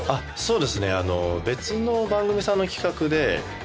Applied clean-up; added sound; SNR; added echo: none; none; none; none.